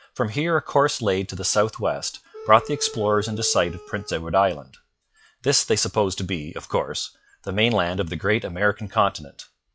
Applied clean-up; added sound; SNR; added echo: classical method log-MMSE.